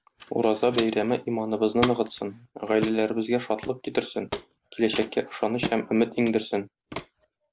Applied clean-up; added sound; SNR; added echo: none; Walk, footsteps; 12 dB; none.